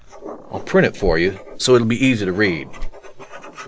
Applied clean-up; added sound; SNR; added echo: none; Growling; 11 dB; none.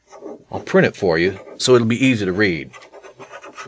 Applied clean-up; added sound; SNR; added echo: none; none; none; none.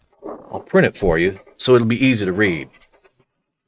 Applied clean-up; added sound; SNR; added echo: neural mask model RNNoise.